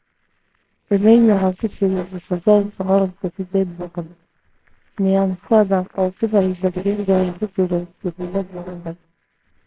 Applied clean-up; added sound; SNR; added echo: neural separator model SepFormer WHAMR!.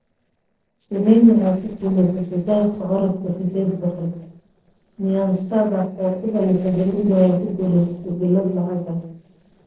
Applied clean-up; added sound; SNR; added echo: neural separator model SepFormer DNS4.